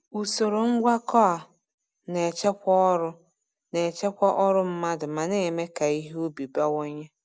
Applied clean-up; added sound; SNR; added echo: none; none; none; none.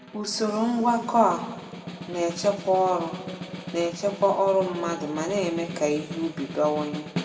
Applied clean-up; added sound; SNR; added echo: none; Snare drum; 11 dB; reverberation time 1.8 s.